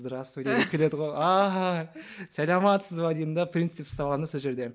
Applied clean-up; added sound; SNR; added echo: none; none; none; none.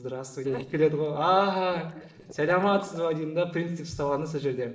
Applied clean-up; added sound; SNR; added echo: neural separator model SepFormer DNS4.